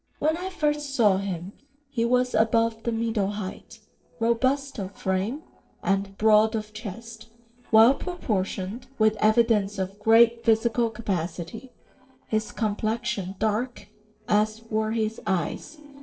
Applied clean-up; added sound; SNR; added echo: neural separator model SepFormer DNS4.